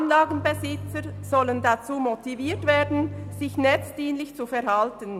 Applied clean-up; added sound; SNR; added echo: none; Bowed string instrument; 11 dB; none.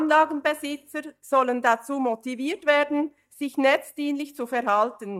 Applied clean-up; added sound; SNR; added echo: neural mask model DeepFilterNet 3.